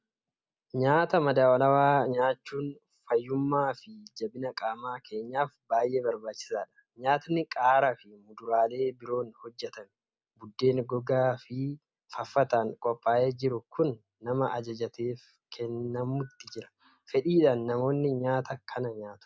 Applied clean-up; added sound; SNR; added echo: none; none; none; none.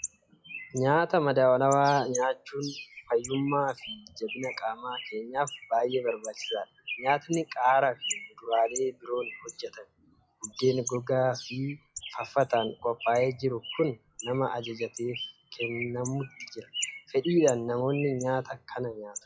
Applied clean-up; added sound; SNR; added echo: classical method log-MMSE.